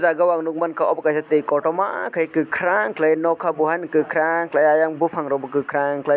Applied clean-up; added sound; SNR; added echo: none; none; none; none.